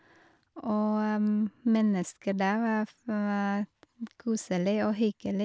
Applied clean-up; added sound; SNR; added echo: none; none; none; none.